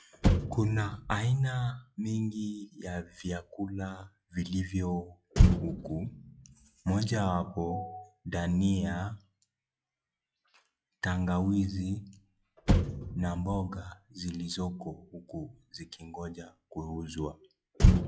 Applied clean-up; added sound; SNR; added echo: classical method log-MMSE.